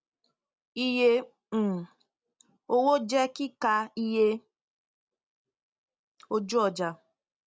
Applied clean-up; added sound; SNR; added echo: none; none; none; none.